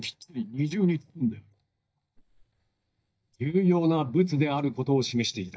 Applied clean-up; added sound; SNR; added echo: neural mask model DeepFilterNet 3.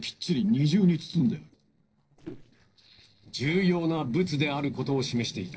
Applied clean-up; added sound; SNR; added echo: neural separator model SepFormer DNS4.